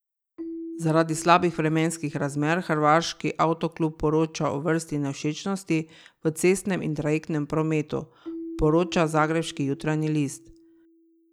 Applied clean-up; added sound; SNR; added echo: none; Keyboard (musical); 17 dB; none.